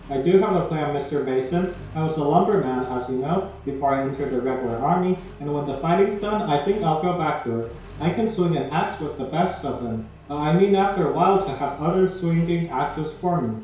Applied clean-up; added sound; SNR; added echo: none; Accelerating, revving, vroom; 19 dB; reverberation time 0.6 s.